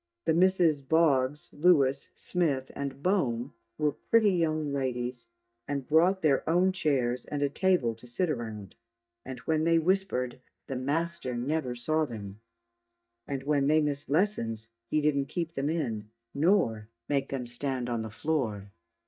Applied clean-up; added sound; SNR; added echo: neural mask model DeepFilterNet 3.